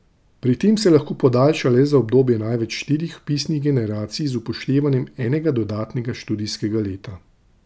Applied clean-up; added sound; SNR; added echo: none; none; none; none.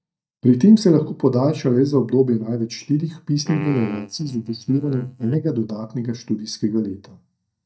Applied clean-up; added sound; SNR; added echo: neural mask model DeepFilterNet 3.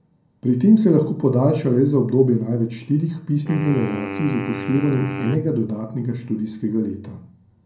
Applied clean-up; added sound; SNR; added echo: none; Wind instrument, woodwind instrument; 11 dB; reverberation time 0.6 s.